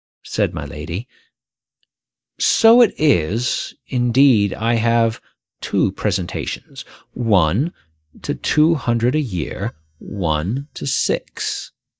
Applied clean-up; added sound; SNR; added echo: neural mask model DeepFilterNet 3.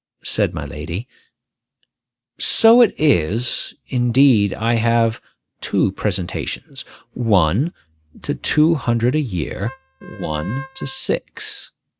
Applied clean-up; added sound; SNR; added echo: neural mask model RNNoise.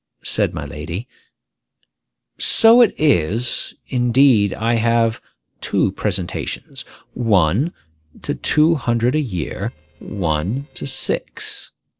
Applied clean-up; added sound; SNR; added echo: neural separator model SepFormer DNS4.